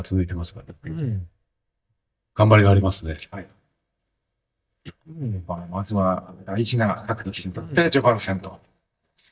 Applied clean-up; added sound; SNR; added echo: neural mask model DeepFilterNet 3.